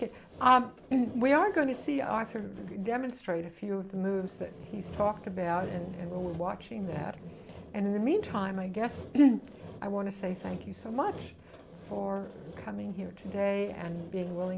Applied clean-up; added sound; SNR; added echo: none; Sawing; 16 dB; none.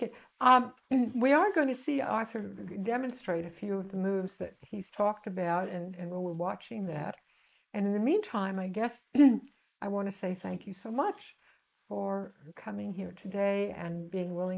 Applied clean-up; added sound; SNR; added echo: neural mask model Resemble Enhance denoiser.